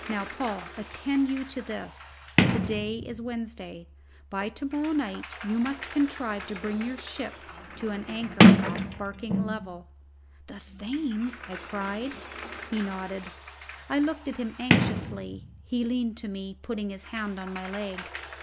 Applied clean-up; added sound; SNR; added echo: none; Sliding door; -2 dB; none.